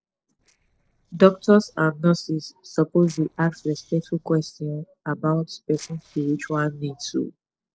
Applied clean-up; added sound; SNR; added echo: neural separator model SepFormer DNS4.